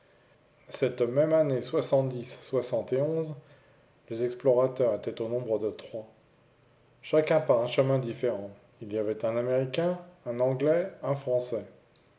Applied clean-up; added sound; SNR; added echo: none; none; none; none.